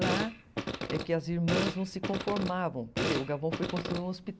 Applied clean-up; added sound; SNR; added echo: none; Fart; 2 dB; none.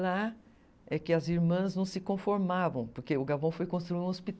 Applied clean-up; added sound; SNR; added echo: none; none; none; none.